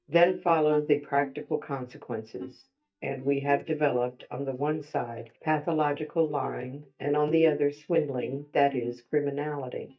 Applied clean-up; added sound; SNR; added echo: neural mask model DeepFilterNet 3.